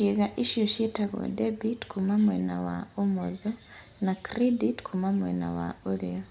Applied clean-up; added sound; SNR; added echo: none; none; none; none.